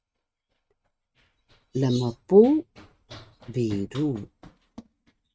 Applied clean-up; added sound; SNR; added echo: neural mask model RNNoise.